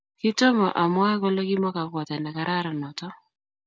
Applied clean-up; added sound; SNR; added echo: none; none; none; none.